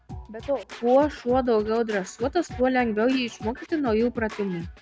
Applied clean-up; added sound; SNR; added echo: none; Scratching (performance technique); 16 dB; none.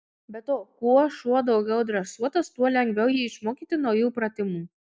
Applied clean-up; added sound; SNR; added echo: none; none; none; none.